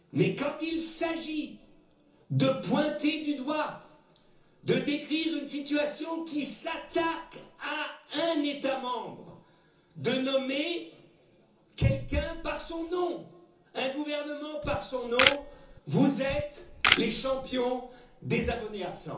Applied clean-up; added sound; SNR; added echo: none; Camera; -2 dB; reverberation time 0.7 s.